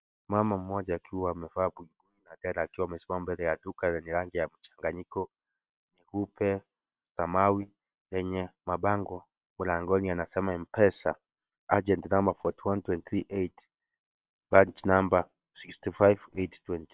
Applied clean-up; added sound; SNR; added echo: neural separator model SepFormer WHAM!.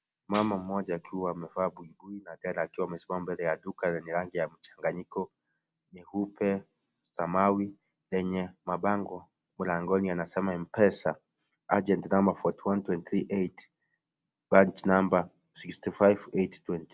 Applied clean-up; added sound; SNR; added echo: none; Tambourine; 19 dB; none.